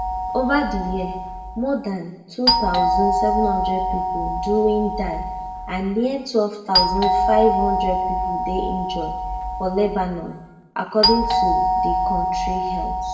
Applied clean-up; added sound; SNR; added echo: none; Doorbell; -2 dB; reverberation time 0.9 s.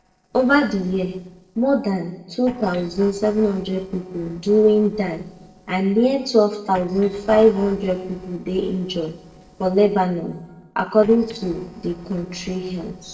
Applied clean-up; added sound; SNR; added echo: neural separator model SepFormer DNS4.